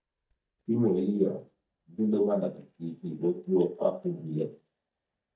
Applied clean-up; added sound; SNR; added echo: neural mask model DeepFilterNet 3.